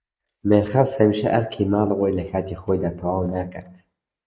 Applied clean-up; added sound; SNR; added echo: neural mask model Resemble Enhance denoiser.